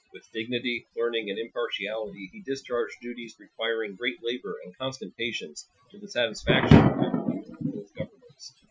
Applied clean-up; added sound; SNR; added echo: classical method Wiener filter.